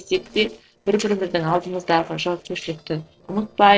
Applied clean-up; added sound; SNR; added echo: neural separator model SepFormer DNS4.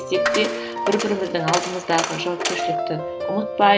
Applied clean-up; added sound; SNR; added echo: none; Coin (dropping); 6 dB; none.